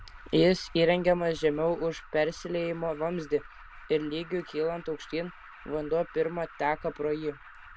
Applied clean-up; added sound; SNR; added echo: none; Alarm; 18 dB; none.